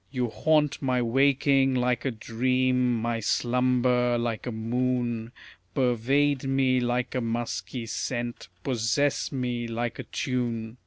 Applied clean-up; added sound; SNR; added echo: none; none; none; none.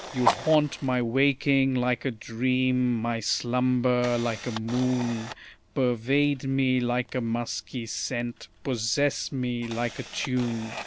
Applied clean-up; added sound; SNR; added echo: none; Camera + Fire; 12 dB; none.